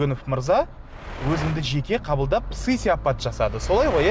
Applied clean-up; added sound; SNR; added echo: none; none; none; none.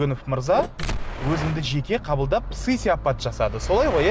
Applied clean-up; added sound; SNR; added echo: none; Mechanisms; 11 dB; none.